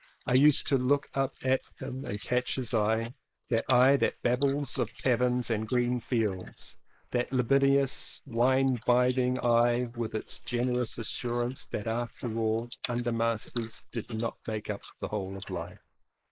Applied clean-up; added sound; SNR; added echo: neural mask model Resemble Enhance denoiser.